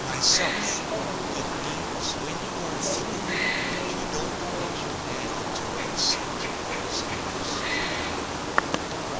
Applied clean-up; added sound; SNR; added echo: none; Wild animals; -4 dB; none.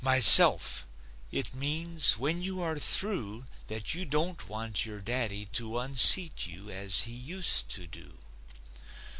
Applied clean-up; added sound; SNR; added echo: none; none; none; none.